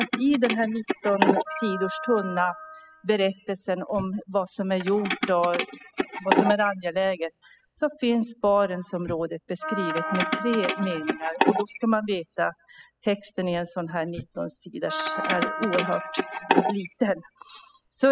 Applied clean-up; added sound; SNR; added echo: classical method spectral subtraction.